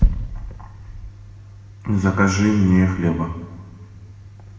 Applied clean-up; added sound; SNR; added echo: none; none; none; reverberation time 1.4 s.